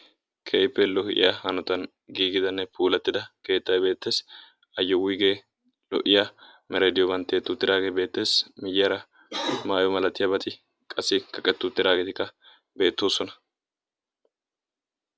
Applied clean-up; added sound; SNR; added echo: none; none; none; none.